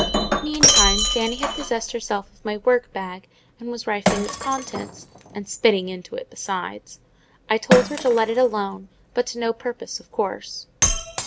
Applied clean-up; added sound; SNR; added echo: none; Shatter; 1 dB; none.